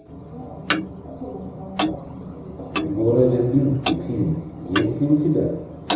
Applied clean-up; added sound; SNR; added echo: none; Clock; 7 dB; reverberation time 1.0 s.